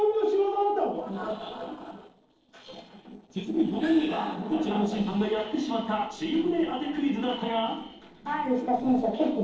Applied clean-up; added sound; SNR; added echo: neural separator model SepFormer DNS4.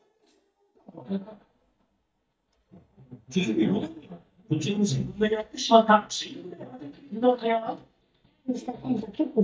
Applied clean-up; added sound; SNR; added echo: neural mask model DeepFilterNet 3.